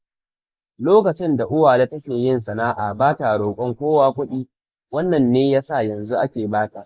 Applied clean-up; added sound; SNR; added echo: neural mask model Resemble Enhance denoiser.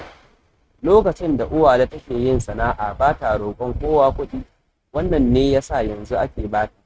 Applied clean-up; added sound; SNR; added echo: neural mask model RNNoise.